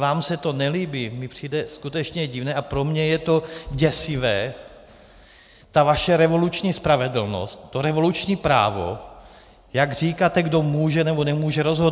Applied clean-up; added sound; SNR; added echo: none; none; none; none.